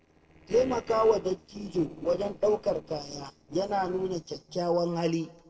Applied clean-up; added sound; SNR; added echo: neural separator model SepFormer DNS4.